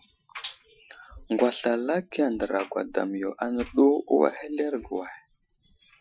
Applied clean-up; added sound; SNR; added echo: classical method Wiener filter.